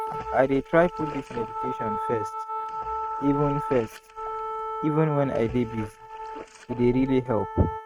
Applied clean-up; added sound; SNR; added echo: neural mask model RNNoise.